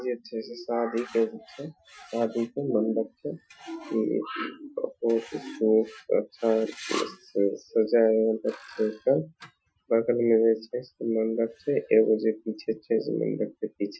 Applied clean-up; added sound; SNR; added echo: classical method Wiener filter.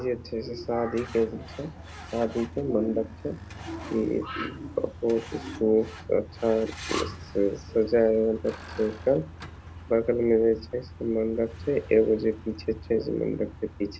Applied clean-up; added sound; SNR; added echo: none; Truck; 15 dB; none.